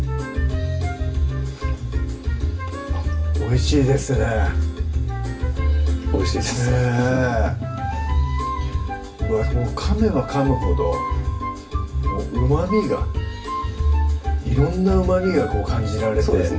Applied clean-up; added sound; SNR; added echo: none; none; none; reverberation time 0.2 s.